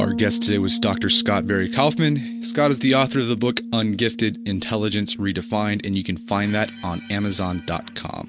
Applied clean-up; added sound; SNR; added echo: none; Bass guitar; 8 dB; none.